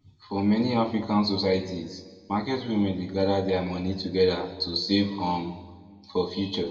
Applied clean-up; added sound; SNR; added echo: none; none; none; reverberation time 1.1 s.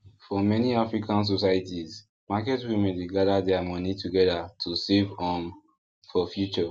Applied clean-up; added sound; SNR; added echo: none; none; none; none.